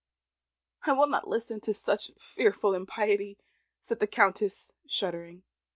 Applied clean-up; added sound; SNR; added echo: none; none; none; none.